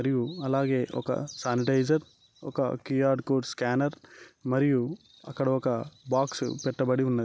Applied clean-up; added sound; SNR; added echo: none; none; none; none.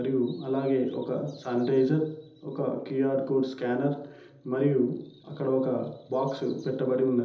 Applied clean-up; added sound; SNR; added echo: none; none; none; reverberation time 1.2 s.